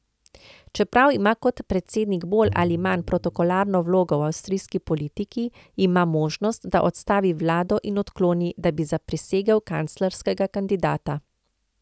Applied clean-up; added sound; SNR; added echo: none; Bowed string instrument; 14 dB; none.